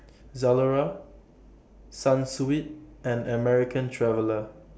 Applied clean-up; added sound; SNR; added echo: none; none; none; none.